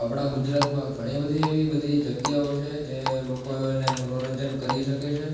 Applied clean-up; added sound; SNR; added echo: none; Water tap, faucet; 9 dB; reverberation time 1.2 s.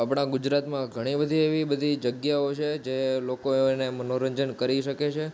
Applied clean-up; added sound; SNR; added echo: none; none; none; none.